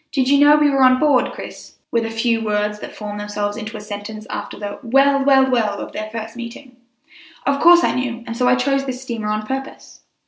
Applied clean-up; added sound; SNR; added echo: none; none; none; none.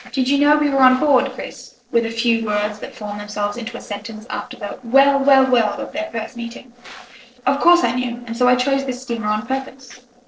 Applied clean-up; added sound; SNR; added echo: neural separator model SepFormer DNS4.